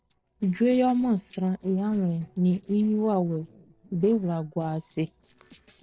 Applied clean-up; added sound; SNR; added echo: neural separator model SepFormer DNS4.